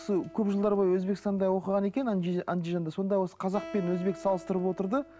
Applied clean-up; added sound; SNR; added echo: none; Acoustic guitar; 20 dB; none.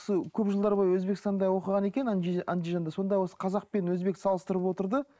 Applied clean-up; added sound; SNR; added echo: neural mask model Resemble Enhance denoiser.